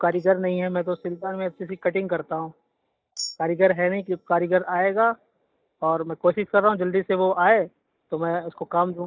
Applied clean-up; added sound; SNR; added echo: neural mask model DeepFilterNet 3.